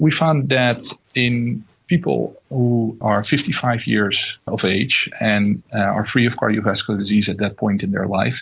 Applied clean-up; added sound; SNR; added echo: none; none; none; none.